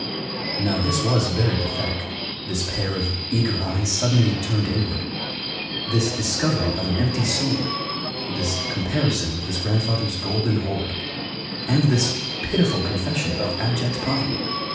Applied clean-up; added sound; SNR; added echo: none; Subway, metro, underground; 5 dB; reverberation time 0.9 s.